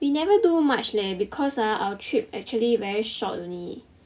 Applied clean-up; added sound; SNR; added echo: none; none; none; none.